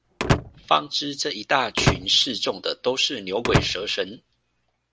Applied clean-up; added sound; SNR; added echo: none; Slam / Wood; 3 dB; none.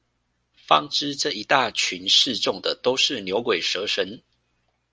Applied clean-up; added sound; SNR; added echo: none; none; none; none.